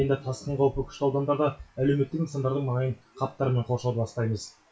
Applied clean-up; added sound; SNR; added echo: classical method WPE with log-MMSE.